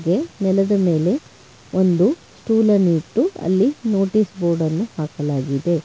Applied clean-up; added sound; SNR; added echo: none; none; none; none.